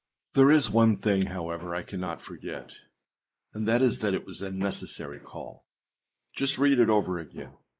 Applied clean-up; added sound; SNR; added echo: neural mask model Resemble Enhance denoiser.